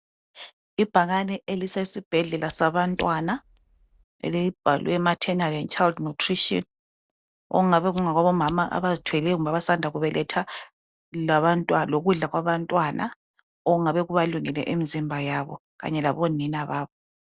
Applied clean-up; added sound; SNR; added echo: neural separator model SepFormer DNS4.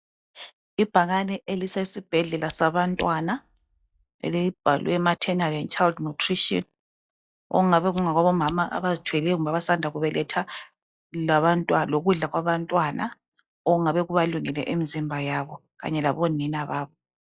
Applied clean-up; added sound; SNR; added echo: classical method log-MMSE.